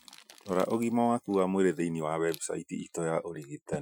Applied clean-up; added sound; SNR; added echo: classical method Wiener filter.